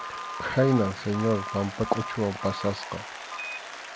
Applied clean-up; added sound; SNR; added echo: none; Telephone + Applause; 8 dB; none.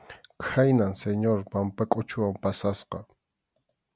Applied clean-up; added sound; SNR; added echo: none; none; none; none.